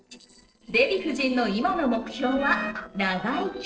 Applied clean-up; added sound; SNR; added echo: neural separator model SepFormer DNS4.